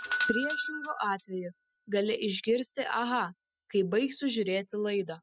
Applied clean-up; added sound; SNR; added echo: classical method spectral subtraction.